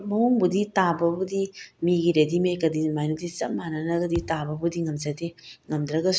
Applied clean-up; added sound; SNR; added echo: none; Thump, thud; 15 dB; none.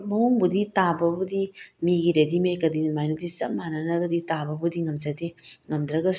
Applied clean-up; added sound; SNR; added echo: neural mask model Resemble Enhance denoiser.